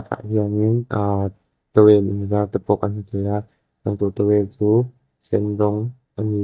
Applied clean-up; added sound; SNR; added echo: neural mask model DeepFilterNet 3.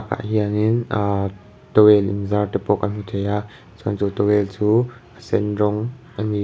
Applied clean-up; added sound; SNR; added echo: none; none; none; none.